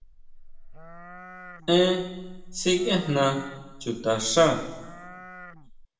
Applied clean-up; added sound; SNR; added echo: none; Livestock, farm animals, working animals; 16 dB; reverberation time 1.0 s.